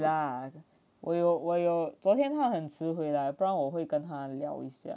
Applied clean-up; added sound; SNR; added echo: none; none; none; none.